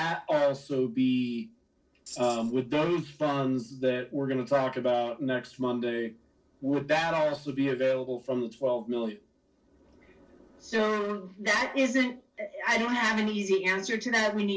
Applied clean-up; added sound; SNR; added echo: neural separator model SepFormer DNS4.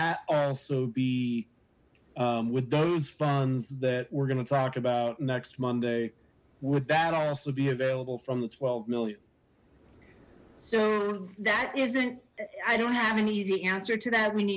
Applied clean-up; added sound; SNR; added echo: none; none; none; none.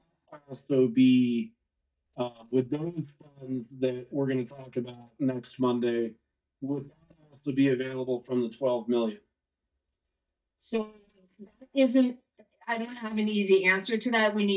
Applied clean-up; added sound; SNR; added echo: neural mask model DeepFilterNet 3.